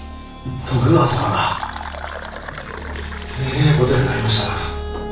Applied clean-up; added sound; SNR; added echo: none; Fill (with liquid); 13 dB; reverberation time 0.3 s.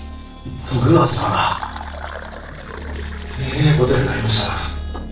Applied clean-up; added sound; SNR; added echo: neural separator model SepFormer DNS4.